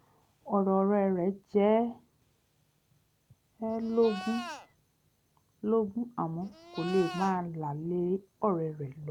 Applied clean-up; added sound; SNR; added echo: none; Livestock, farm animals, working animals; 11 dB; none.